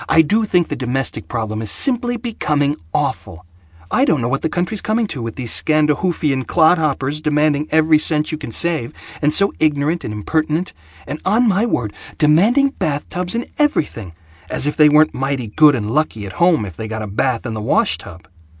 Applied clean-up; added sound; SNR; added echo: none; none; none; none.